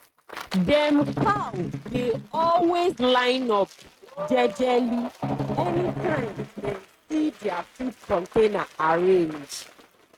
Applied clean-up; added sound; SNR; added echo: neural mask model RNNoise.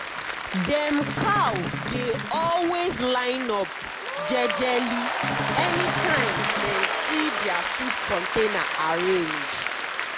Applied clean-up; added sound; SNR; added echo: none; Applause + Strum; 1 dB; none.